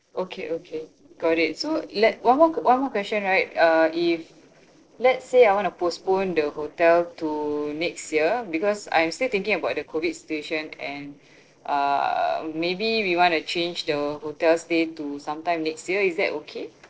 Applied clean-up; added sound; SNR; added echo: neural separator model SepFormer DNS4.